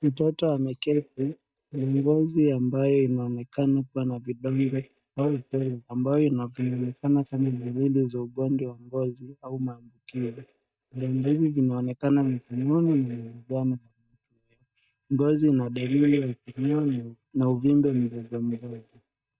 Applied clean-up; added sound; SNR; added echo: neural mask model DeepFilterNet 3.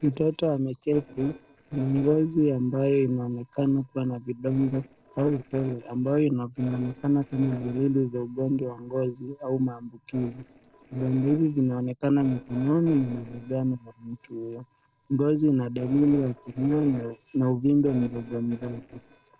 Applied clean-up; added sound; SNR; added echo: neural separator model SepFormer DNS4.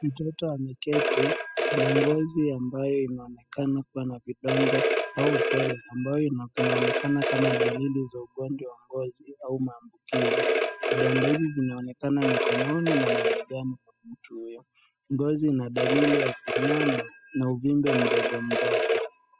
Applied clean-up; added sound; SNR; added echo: classical method spectral subtraction.